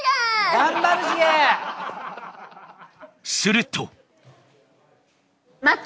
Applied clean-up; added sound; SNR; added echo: none; none; none; none.